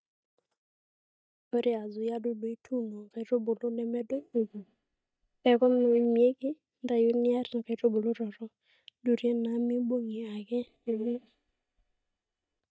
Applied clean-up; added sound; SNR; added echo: neural mask model DeepFilterNet 3.